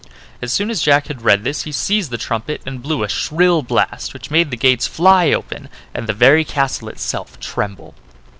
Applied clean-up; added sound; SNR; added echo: none; none; none; none.